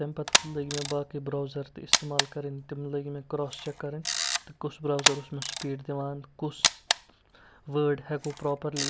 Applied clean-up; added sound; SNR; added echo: none; Camera; -1 dB; none.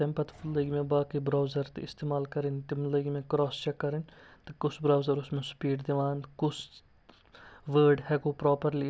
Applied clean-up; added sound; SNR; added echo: none; none; none; none.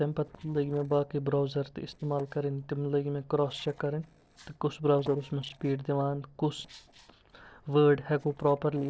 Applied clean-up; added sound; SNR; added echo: neural separator model SepFormer DNS4.